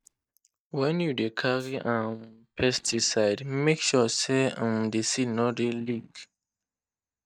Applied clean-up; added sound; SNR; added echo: neural mask model DeepFilterNet 3.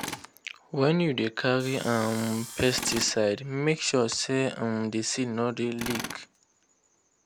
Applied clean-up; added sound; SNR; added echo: none; Tools + Sawing; 14 dB; none.